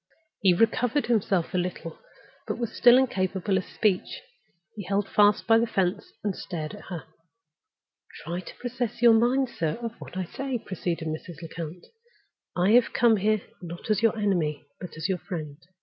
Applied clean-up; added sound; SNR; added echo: none; none; none; none.